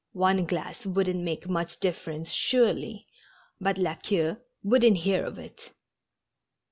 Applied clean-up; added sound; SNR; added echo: none; none; none; none.